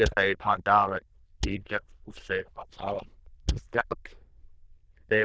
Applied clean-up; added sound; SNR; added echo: neural diffusion model UNIVERSE++.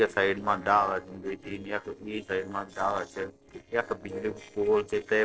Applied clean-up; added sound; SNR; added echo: neural separator model SepFormer DNS4.